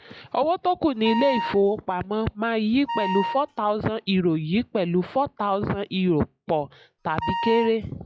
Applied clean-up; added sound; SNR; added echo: classical method log-MMSE.